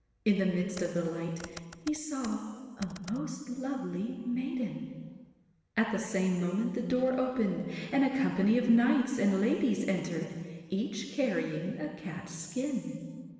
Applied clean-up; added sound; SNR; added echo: none; Computer keyboard; 20 dB; reverberation time 1.6 s.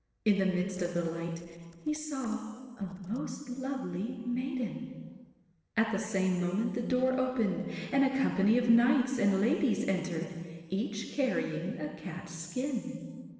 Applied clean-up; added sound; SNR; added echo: neural separator model SepFormer DNS4.